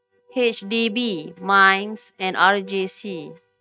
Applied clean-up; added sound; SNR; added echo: neural mask model RNNoise.